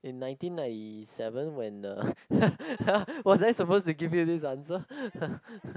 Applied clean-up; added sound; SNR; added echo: none; none; none; none.